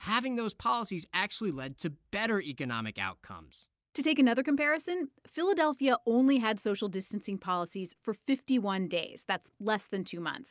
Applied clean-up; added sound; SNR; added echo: none; none; none; none.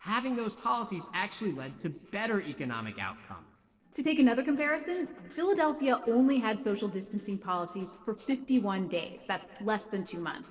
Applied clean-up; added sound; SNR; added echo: neural separator model SepFormer DNS4.